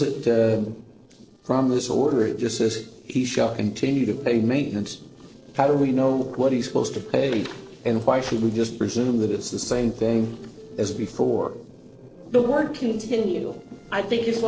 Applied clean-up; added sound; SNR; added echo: neural separator model SepFormer DNS4.